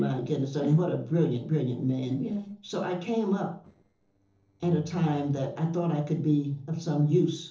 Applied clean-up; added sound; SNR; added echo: neural separator model SepFormer DNS4.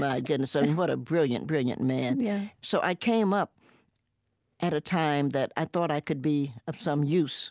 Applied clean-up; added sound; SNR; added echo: none; none; none; none.